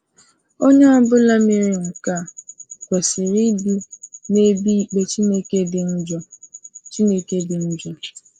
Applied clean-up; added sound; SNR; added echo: neural mask model Resemble Enhance denoiser.